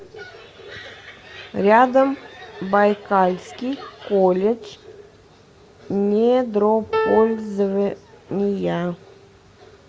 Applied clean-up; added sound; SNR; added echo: none; Piano; 5 dB; none.